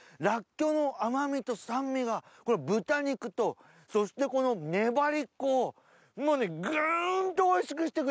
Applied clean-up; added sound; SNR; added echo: none; none; none; none.